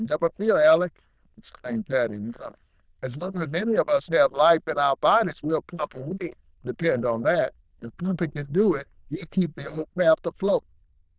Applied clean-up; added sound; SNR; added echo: neural diffusion model UNIVERSE++.